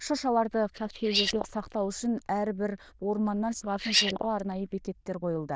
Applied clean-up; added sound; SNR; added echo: neural diffusion model UNIVERSE++.